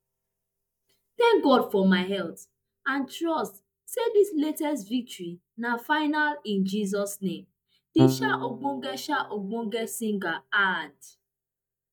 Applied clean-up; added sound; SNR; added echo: neural mask model DeepFilterNet 3.